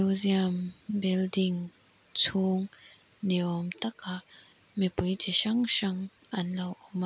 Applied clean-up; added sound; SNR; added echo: none; none; none; none.